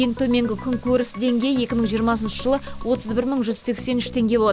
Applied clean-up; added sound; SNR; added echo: none; Water tap, faucet; 19 dB; none.